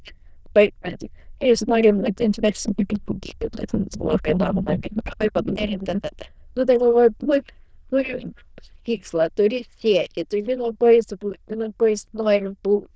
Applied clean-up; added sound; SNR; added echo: neural diffusion model UNIVERSE++.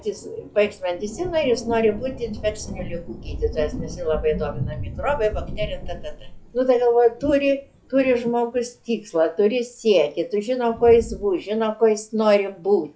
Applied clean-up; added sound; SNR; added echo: classical method log-MMSE.